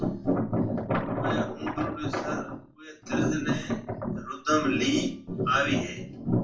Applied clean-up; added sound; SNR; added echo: none; none; none; reverberation time 0.3 s.